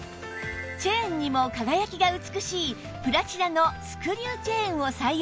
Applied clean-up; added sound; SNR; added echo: none; none; none; none.